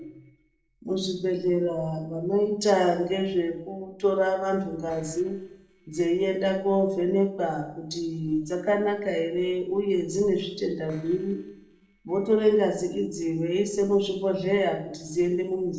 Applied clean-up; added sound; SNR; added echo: neural separator model SepFormer DNS4.